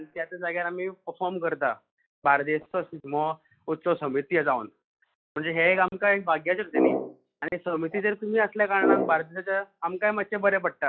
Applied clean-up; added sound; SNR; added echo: classical method log-MMSE.